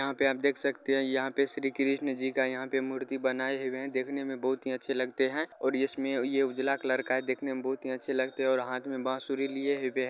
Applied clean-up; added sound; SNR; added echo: none; none; none; none.